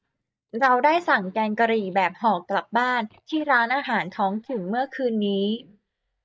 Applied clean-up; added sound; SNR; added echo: neural mask model DeepFilterNet 3.